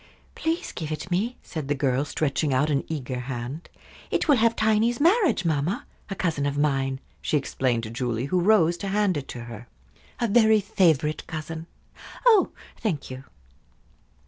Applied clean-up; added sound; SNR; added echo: none; none; none; none.